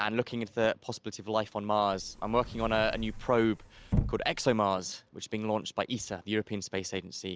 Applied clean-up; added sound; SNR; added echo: none; Sliding door / Slam / Wood; 5 dB; none.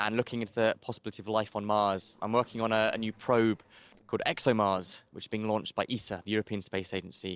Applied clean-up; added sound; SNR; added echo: neural separator model SepFormer DNS4.